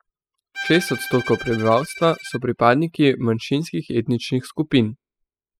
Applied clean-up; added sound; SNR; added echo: classical method spectral subtraction.